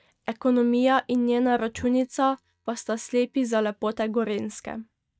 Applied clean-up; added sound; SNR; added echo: neural mask model DeepFilterNet 3.